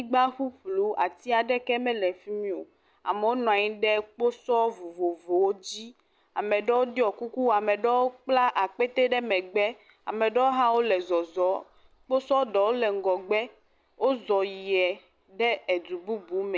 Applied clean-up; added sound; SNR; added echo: none; none; none; none.